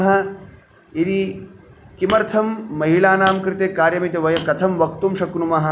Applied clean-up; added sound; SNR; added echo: none; Hammer; 17 dB; none.